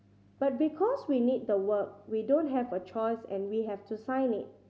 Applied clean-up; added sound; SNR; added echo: none; none; none; none.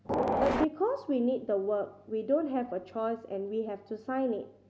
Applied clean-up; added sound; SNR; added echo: none; Train; -3 dB; none.